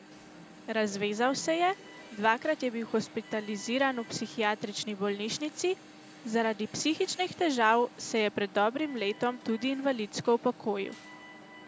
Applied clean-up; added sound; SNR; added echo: none; Alarm; 19 dB; none.